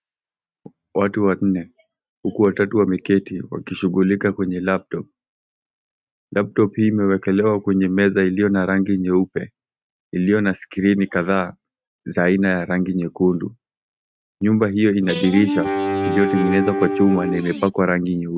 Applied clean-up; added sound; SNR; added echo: neural mask model RNNoise.